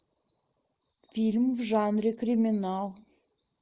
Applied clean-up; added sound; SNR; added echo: none; Bird vocalization, bird call, bird song; 18 dB; none.